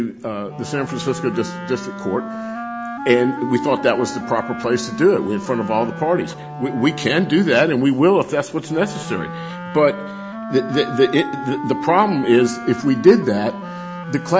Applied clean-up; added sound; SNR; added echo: none; Wind instrument, woodwind instrument; 11 dB; none.